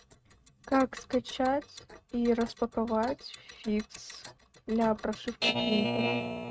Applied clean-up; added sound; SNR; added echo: neural mask model RNNoise.